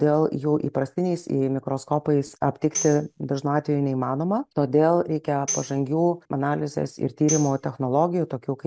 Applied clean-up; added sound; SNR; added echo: none; Tambourine; 12 dB; none.